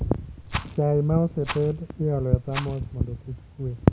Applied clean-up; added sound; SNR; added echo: none; Rattle; 13 dB; none.